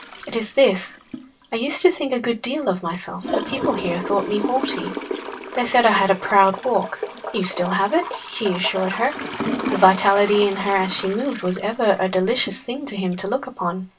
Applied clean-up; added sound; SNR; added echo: none; Toilet flush / Gurgling; 10 dB; reverberation time 0.1 s.